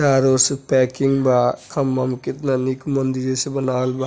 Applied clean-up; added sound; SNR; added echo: none; none; none; none.